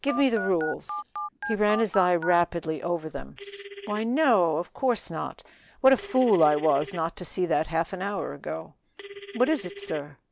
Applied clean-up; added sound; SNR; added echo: none; Telephone; 14 dB; none.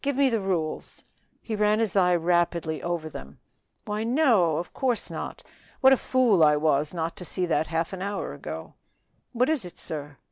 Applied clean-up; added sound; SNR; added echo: none; none; none; none.